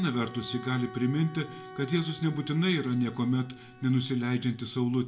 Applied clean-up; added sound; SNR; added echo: none; Bowed string instrument; 19 dB; reverberation time 0.6 s.